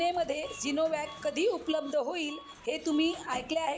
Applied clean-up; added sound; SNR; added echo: none; Bus / Alarm + Bird; 18 dB; none.